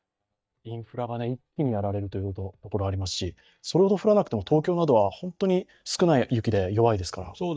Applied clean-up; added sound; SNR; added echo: neural mask model DeepFilterNet 3.